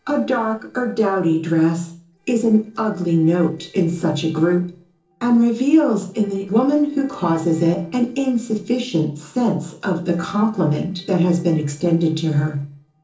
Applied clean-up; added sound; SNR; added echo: neural separator model SepFormer DNS4.